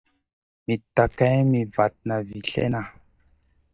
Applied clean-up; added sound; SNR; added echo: neural mask model DeepFilterNet 3.